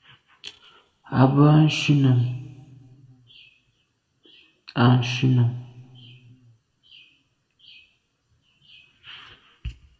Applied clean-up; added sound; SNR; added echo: none; none; none; reverberation time 1.3 s.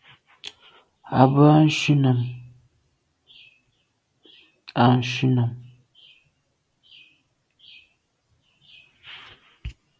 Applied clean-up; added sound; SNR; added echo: none; none; none; none.